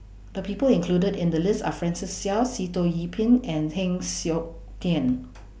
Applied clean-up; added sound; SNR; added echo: none; none; none; none.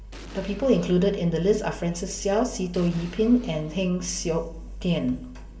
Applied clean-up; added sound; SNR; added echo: none; Explosion; 20 dB; reverberation time 1.9 s.